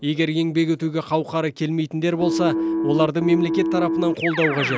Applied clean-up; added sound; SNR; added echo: none; Keyboard (musical); 3 dB; none.